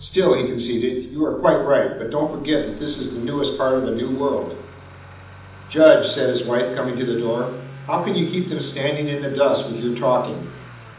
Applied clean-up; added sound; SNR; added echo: none; Accelerating, revving, vroom / Motor vehicle (road); 18 dB; reverberation time 0.8 s.